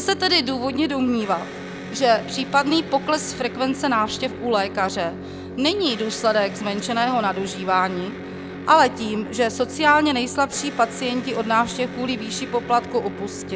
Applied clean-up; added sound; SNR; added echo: none; Electric guitar; 11 dB; none.